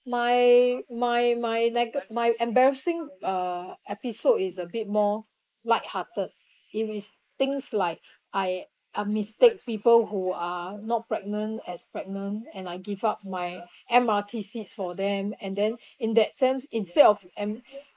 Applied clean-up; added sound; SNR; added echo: neural mask model Resemble Enhance denoiser.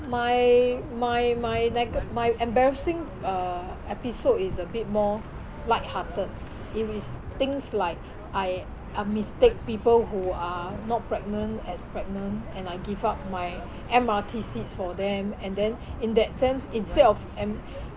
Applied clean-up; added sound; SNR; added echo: none; Car; 10 dB; none.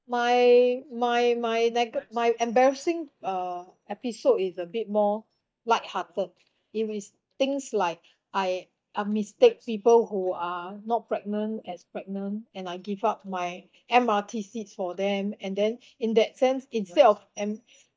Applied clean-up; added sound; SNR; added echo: neural mask model DeepFilterNet 3.